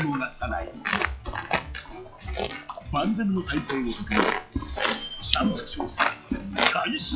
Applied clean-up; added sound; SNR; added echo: classical method log-MMSE.